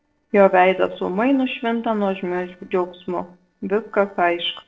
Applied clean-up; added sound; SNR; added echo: neural separator model SepFormer DNS4.